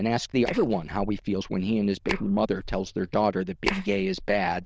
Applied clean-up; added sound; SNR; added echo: neural diffusion model UNIVERSE++.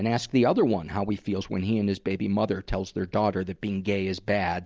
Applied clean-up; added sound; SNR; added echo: none; none; none; none.